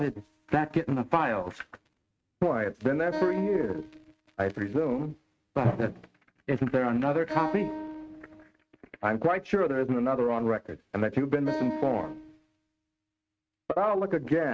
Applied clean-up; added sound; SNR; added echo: neural mask model RNNoise.